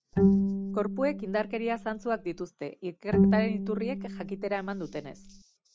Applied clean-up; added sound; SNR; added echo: none; Bowed string instrument; -4 dB; none.